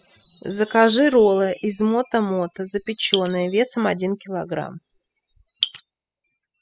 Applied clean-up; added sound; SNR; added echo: classical method spectral subtraction.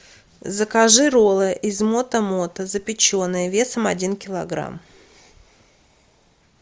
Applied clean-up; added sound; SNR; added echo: none; none; none; none.